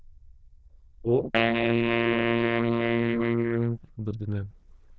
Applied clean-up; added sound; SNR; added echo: neural diffusion model UNIVERSE++.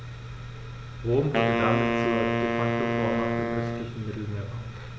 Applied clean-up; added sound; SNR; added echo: none; Wind instrument, woodwind instrument; -3 dB; none.